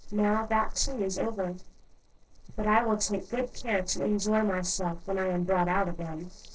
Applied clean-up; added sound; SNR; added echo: neural separator model SepFormer DNS4.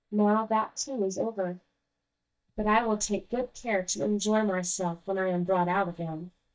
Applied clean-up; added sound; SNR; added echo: neural mask model DeepFilterNet 3.